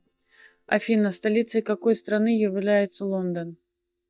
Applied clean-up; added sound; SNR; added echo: neural mask model DeepFilterNet 3.